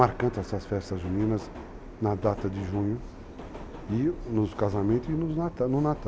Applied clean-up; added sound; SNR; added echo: none; Subway, metro, underground; 12 dB; none.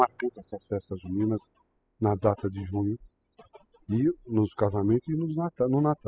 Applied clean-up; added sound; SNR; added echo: classical method spectral subtraction.